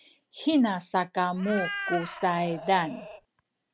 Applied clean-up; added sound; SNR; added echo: none; Meow; 9 dB; none.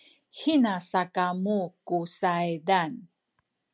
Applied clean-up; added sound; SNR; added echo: none; none; none; none.